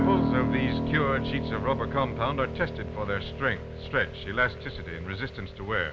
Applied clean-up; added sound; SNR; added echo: none; Piano; 1 dB; none.